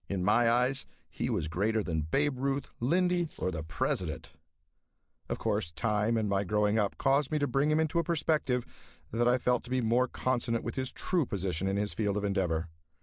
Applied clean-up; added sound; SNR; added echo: neural separator model SepFormer DNS4.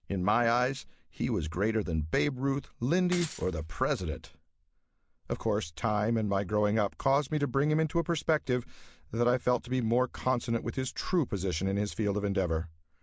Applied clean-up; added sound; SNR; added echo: none; Shatter / Crushing; 15 dB; none.